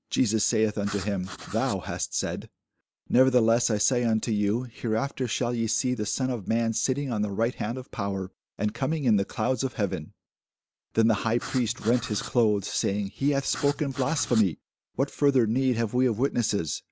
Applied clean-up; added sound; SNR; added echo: neural mask model Resemble Enhance denoiser.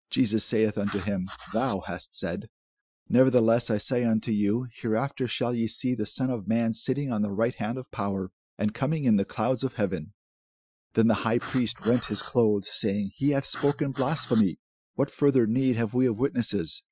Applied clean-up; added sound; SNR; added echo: classical method Wiener filter.